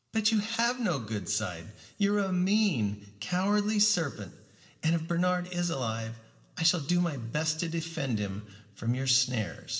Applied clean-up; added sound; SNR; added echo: none; none; none; reverberation time 0.9 s.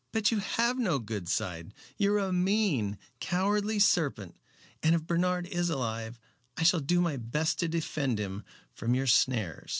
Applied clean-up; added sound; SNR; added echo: none; none; none; none.